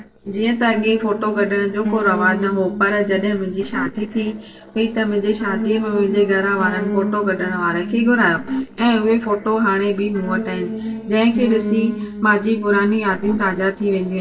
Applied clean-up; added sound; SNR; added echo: neural separator model SepFormer DNS4.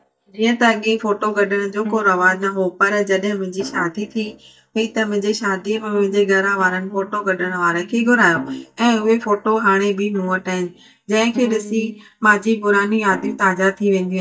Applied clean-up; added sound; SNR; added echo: neural mask model DeepFilterNet 3.